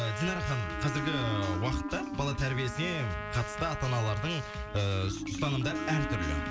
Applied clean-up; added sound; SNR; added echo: none; Trumpet + Marimba, xylophone; 5 dB; none.